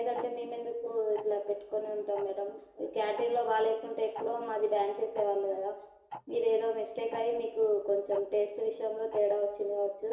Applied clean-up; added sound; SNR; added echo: none; Tick-tock; 20 dB; reverberation time 0.7 s.